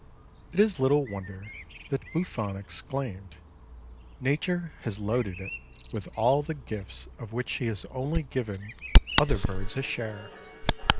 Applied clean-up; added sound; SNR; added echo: none; Bird vocalization, bird call, bird song; -1 dB; none.